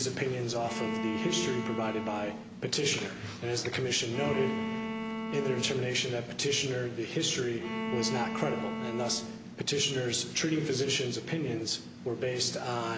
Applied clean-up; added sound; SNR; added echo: none; Bowed string instrument; 5 dB; none.